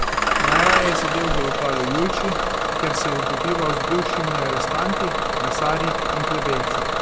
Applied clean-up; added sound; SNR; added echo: none; Engine starting / Bus; -5 dB; none.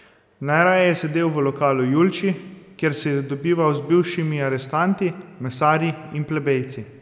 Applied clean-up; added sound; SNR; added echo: none; none; none; none.